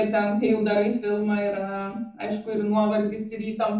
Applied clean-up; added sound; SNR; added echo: none; none; none; reverberation time 0.5 s.